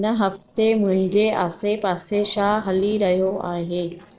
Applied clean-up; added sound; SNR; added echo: neural separator model SepFormer DNS4.